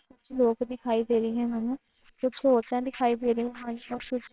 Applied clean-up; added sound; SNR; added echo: neural separator model SepFormer WHAMR!.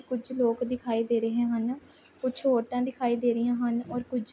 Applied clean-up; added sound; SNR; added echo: none; none; none; none.